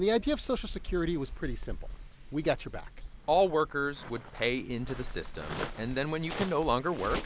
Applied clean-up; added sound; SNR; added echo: none; Waves, surf; 8 dB; none.